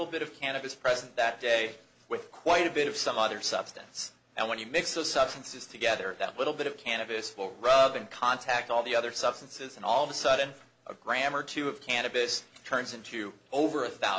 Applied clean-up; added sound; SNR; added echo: none; none; none; none.